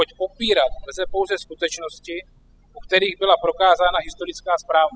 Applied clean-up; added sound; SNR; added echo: classical method spectral subtraction.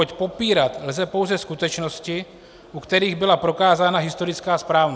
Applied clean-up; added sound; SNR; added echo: none; none; none; none.